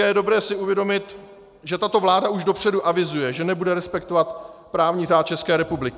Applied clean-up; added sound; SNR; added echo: none; none; none; none.